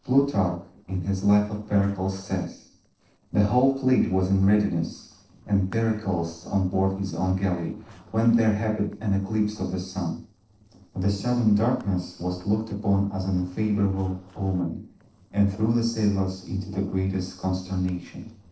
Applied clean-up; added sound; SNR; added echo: neural separator model SepFormer DNS4.